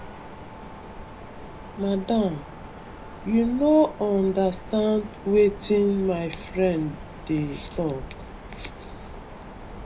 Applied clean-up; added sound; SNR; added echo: none; Mechanisms; 14 dB; reverberation time 0.5 s.